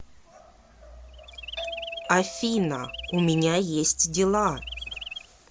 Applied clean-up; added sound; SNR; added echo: none; Doorbell + Chirp, tweet; 12 dB; none.